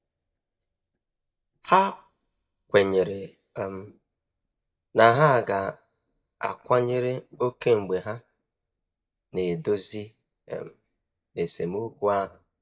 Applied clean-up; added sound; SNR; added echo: neural mask model DeepFilterNet 3.